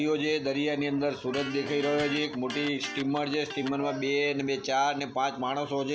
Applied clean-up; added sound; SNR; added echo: none; Electric guitar; 11 dB; none.